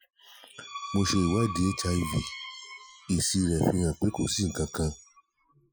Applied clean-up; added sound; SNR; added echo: classical method Wiener filter.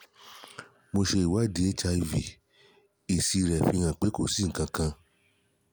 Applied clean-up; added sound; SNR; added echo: none; none; none; none.